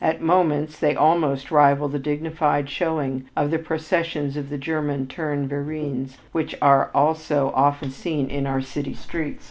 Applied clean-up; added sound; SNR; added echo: none; none; none; none.